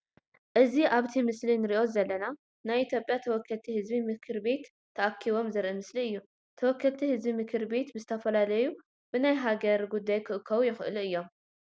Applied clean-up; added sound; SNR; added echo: none; none; none; none.